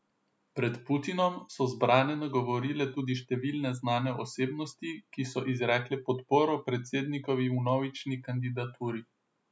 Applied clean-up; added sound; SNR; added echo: none; none; none; none.